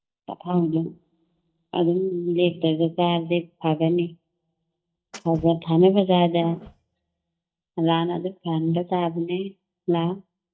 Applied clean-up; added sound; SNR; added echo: neural mask model DeepFilterNet 3.